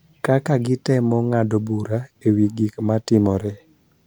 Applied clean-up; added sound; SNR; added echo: none; none; none; none.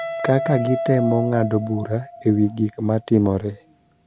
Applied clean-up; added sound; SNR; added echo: none; Guitar; 9 dB; none.